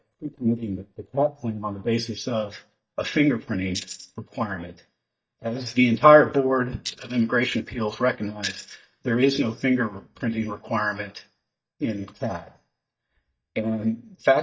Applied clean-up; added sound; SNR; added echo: neural mask model DeepFilterNet 3.